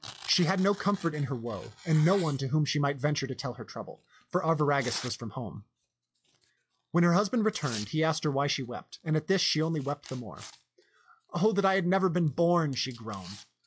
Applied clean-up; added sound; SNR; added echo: classical method log-MMSE.